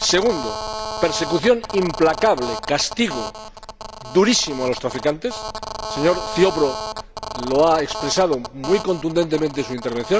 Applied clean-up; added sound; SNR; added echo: none; Telephone; 9 dB; none.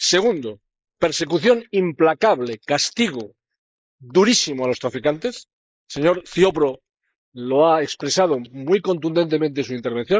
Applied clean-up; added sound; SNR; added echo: neural mask model Resemble Enhance denoiser.